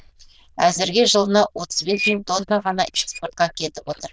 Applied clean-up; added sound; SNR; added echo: neural diffusion model UNIVERSE++.